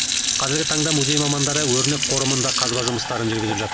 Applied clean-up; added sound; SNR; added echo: none; Fill (with liquid) / Sink (filling or washing); -1 dB; none.